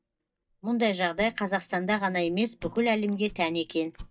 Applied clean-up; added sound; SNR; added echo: neural mask model DeepFilterNet 3.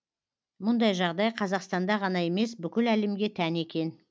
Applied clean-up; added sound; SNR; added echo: none; none; none; none.